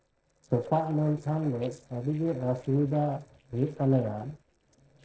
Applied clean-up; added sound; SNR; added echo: neural separator model SepFormer DNS4.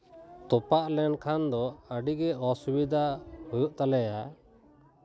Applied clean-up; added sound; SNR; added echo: none; none; none; none.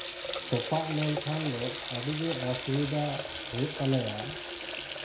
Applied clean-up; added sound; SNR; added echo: none; Water tap, faucet; -1 dB; reverberation time 0.5 s.